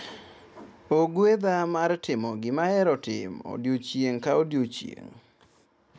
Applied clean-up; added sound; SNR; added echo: none; none; none; none.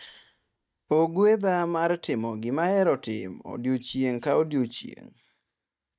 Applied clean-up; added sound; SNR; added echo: neural mask model DeepFilterNet 3.